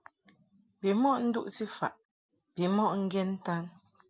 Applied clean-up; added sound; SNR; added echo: none; none; none; none.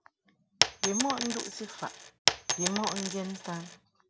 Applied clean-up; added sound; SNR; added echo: none; Coin (dropping); -4 dB; none.